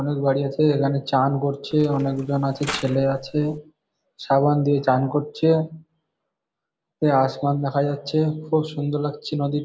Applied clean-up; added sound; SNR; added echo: none; Mechanisms; 14 dB; none.